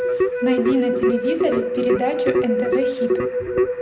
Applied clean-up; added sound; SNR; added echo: none; Keyboard (musical); -4 dB; reverberation time 0.7 s.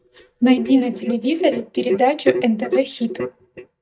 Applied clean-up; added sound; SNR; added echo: neural mask model DeepFilterNet 3.